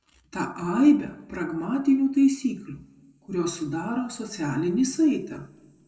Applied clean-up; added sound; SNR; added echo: none; none; none; reverberation time 1.0 s.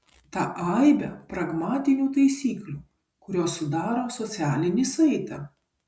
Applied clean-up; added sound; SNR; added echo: none; none; none; none.